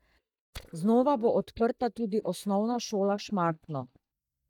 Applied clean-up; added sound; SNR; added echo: neural mask model DeepFilterNet 3.